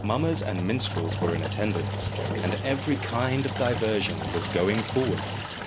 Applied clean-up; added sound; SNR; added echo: none; Engine; 2 dB; none.